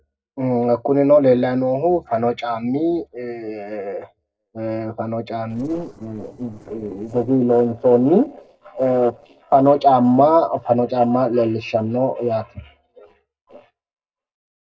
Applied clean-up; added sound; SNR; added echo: neural separator model SepFormer DNS4.